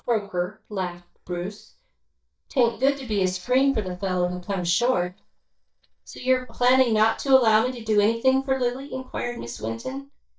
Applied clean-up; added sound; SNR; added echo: neural mask model DeepFilterNet 3.